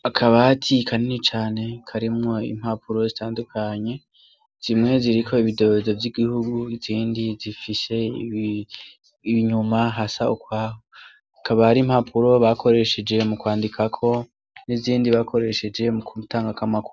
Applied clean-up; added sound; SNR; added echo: none; none; none; none.